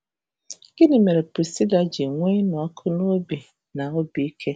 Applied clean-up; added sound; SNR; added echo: none; none; none; none.